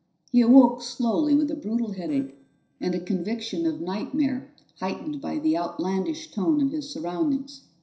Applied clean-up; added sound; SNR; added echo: neural separator model SepFormer DNS4.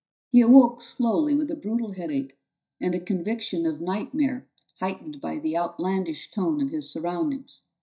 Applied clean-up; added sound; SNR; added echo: neural mask model DeepFilterNet 3.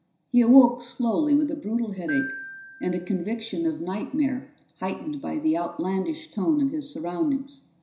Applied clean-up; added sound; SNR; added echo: none; Glockenspiel; 15 dB; reverberation time 0.5 s.